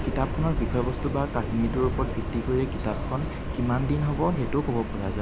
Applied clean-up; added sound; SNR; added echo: none; Subway, metro, underground; 2 dB; none.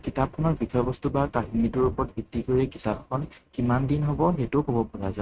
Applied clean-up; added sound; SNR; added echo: neural mask model RNNoise.